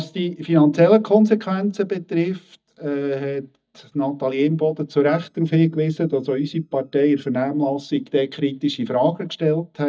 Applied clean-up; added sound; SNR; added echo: neural mask model DeepFilterNet 3.